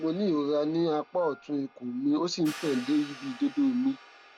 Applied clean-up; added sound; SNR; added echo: none; Hi-hat + Wind instrument, woodwind instrument; 19 dB; none.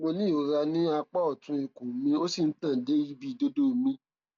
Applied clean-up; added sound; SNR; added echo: none; none; none; none.